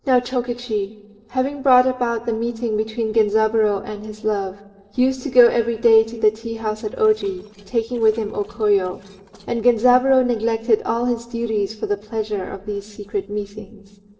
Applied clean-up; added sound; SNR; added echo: neural separator model SepFormer DNS4.